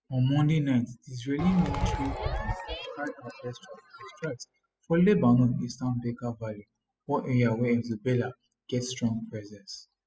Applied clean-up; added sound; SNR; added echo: classical method spectral subtraction.